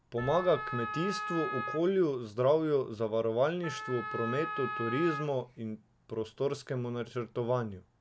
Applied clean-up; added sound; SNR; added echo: none; Wind instrument, woodwind instrument; 7 dB; none.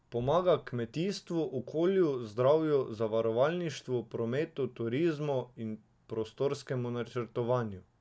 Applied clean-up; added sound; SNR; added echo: none; none; none; none.